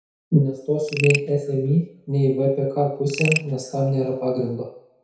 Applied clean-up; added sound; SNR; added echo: none; Frog; 11 dB; reverberation time 0.6 s.